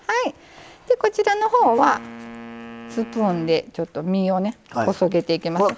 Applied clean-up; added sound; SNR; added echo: none; Wind instrument, woodwind instrument; 18 dB; none.